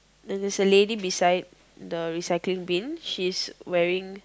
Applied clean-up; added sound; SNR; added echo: none; none; none; none.